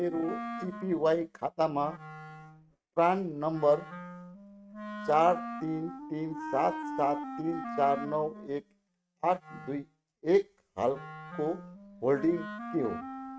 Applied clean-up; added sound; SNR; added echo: neural mask model RNNoise.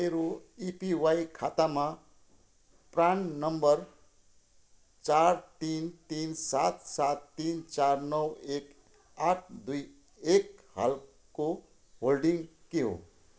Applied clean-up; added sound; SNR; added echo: none; none; none; none.